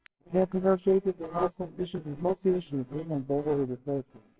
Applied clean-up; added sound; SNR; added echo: neural separator model SepFormer WHAMR!.